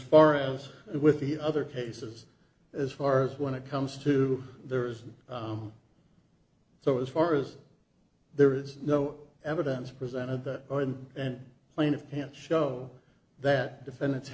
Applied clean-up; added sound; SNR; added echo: none; none; none; none.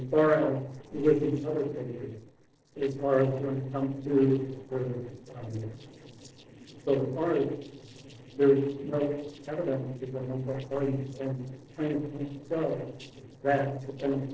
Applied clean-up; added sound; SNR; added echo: neural separator model SepFormer DNS4.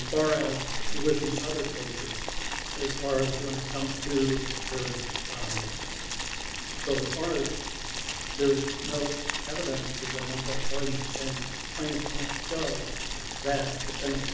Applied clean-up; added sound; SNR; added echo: none; Boiling; 0 dB; reverberation time 0.8 s.